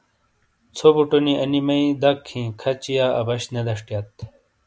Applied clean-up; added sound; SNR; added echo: none; none; none; none.